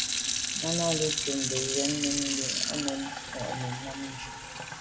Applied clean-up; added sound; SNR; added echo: none; Fill (with liquid) / Sink (filling or washing); -2 dB; reverberation time 1.1 s.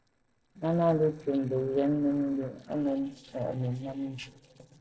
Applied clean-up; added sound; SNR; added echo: neural separator model SepFormer DNS4.